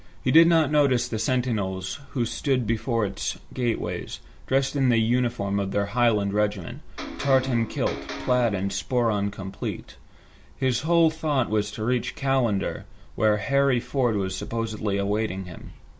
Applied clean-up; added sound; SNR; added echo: none; Electric guitar; 11 dB; none.